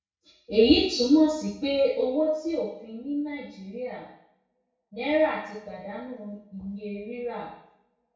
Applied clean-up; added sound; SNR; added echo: none; none; none; reverberation time 0.6 s.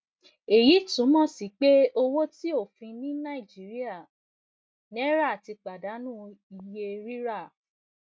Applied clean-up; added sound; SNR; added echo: none; none; none; none.